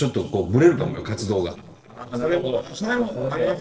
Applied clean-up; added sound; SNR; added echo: neural separator model SepFormer DNS4.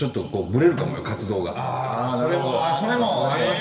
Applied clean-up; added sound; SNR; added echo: none; Snare drum; 17 dB; reverberation time 2.5 s.